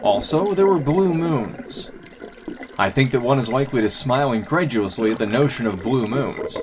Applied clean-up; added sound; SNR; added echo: none; Water tap, faucet; 13 dB; reverberation time 0.2 s.